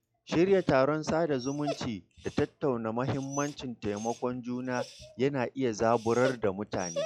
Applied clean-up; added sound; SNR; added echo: classical method log-MMSE.